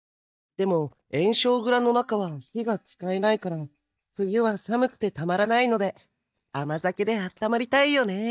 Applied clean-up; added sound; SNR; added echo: neural mask model DeepFilterNet 3.